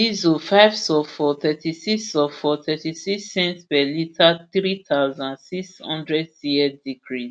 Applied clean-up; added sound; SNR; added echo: none; none; none; none.